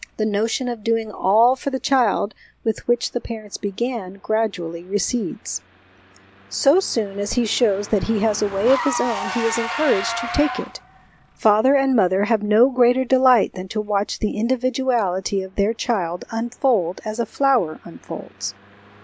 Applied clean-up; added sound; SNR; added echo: none; Engine / Car; 14 dB; none.